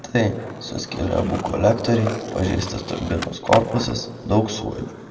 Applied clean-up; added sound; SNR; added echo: none; Skateboard; 10 dB; reverberation time 1.2 s.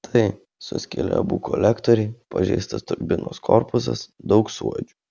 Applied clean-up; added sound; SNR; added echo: none; none; none; none.